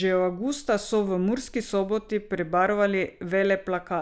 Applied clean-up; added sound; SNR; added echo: none; none; none; none.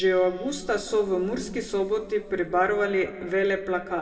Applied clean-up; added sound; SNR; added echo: none; none; none; reverberation time 1.7 s.